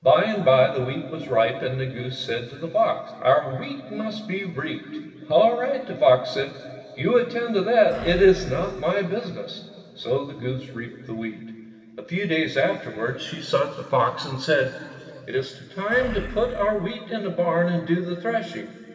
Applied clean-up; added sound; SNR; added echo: none; Animal; 12 dB; reverberation time 2.7 s.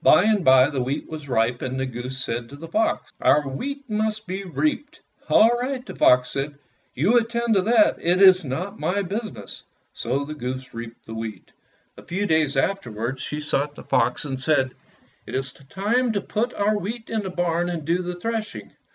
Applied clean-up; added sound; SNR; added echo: none; none; none; none.